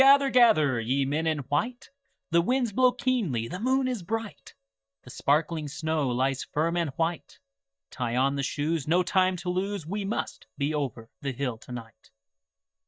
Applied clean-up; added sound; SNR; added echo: neural mask model DeepFilterNet 3.